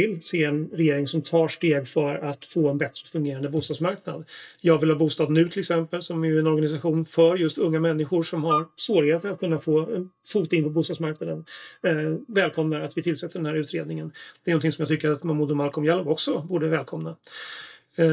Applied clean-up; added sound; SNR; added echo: neural mask model DeepFilterNet 3.